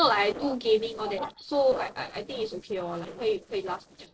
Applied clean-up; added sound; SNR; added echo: neural separator model SepFormer DNS4.